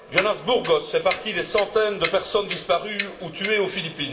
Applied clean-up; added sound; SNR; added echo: none; Clock; 5 dB; reverberation time 2.6 s.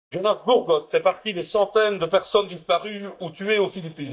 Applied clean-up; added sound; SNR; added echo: neural mask model DeepFilterNet 3.